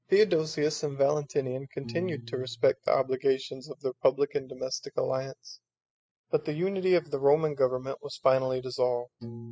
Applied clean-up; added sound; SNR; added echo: classical method spectral subtraction.